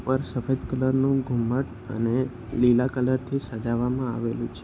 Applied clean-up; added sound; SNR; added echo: none; none; none; none.